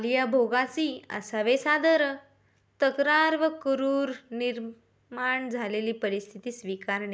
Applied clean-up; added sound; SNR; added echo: none; none; none; none.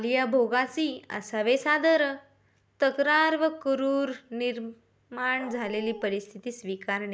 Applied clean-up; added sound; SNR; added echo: none; Dog; 15 dB; none.